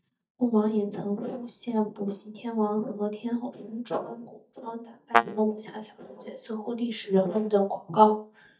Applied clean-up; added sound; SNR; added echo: neural mask model DeepFilterNet 3.